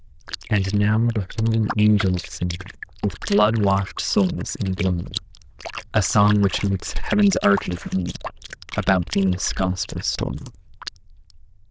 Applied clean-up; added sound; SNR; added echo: neural diffusion model UNIVERSE++.